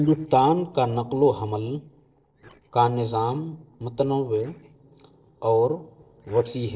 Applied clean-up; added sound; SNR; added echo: neural separator model SepFormer DNS4.